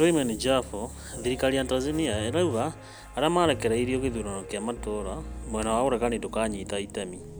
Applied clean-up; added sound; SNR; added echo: none; Piano; 11 dB; none.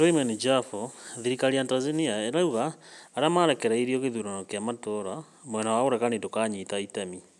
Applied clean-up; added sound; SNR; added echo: none; none; none; none.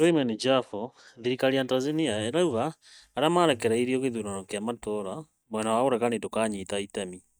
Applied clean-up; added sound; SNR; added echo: neural mask model DeepFilterNet 3.